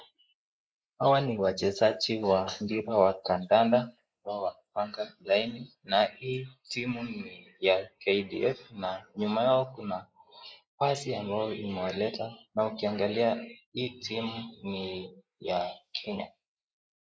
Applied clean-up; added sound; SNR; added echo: neural mask model Resemble Enhance denoiser.